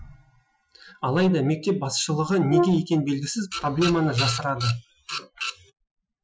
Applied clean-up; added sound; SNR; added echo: classical method Wiener filter.